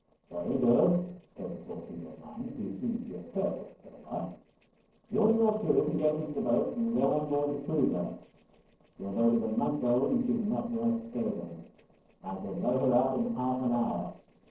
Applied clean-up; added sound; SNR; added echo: neural separator model SepFormer DNS4.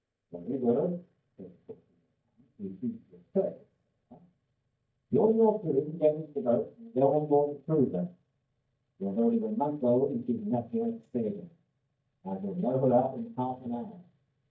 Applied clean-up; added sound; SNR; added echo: neural mask model DeepFilterNet 3.